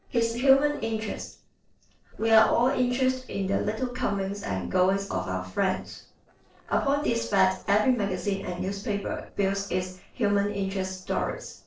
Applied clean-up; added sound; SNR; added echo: neural separator model SepFormer DNS4.